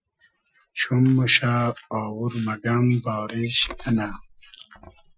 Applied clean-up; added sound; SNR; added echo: classical method Wiener filter.